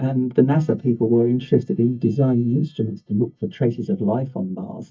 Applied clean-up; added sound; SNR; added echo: neural mask model DeepFilterNet 3.